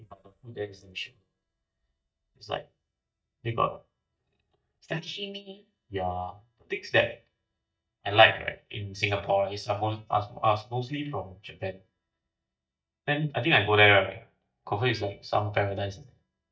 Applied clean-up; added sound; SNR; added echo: neural mask model DeepFilterNet 3.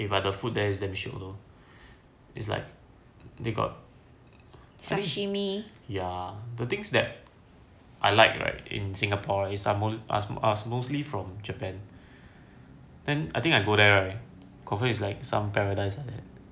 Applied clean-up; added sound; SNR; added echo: none; none; none; none.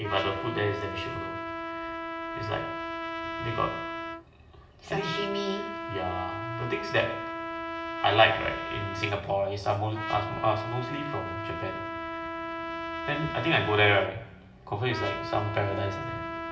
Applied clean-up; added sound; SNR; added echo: none; Trumpet; 5 dB; reverberation time 0.8 s.